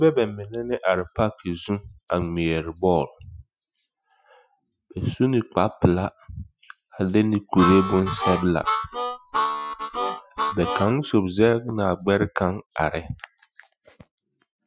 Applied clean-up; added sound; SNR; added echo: classical method Wiener filter.